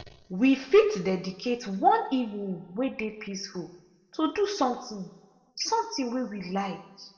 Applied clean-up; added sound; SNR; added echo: none; none; none; reverberation time 0.9 s.